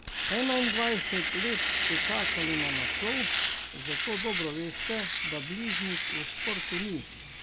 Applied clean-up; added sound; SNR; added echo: none; Domestic sounds, home sounds; -4 dB; none.